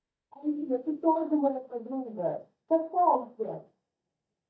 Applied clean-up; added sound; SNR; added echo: neural mask model DeepFilterNet 3.